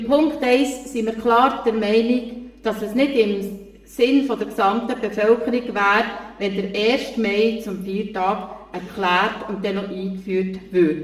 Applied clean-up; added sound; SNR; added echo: none; none; none; reverberation time 0.8 s.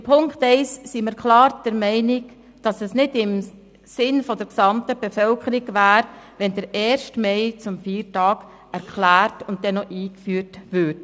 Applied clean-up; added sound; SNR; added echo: none; none; none; none.